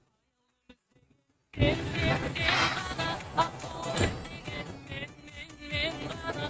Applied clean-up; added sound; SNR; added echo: neural mask model RNNoise.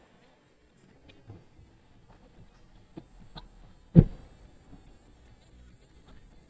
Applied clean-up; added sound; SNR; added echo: neural mask model DeepFilterNet 3.